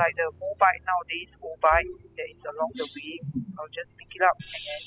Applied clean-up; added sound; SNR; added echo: classical method spectral subtraction.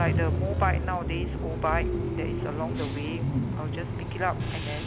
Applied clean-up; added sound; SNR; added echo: none; Bus / Engine; -4 dB; none.